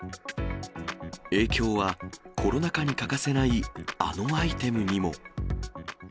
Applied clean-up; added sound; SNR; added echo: none; none; none; none.